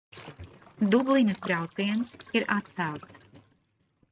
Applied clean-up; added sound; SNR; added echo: neural mask model RNNoise.